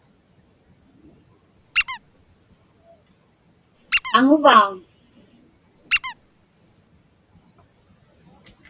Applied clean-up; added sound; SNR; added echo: none; Squeak; 4 dB; none.